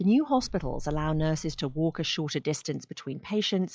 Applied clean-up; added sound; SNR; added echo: classical method log-MMSE.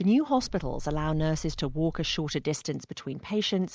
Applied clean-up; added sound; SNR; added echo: none; Wind; 10 dB; none.